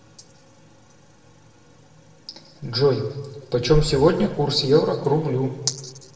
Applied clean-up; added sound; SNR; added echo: none; Breathing; 10 dB; reverberation time 1.3 s.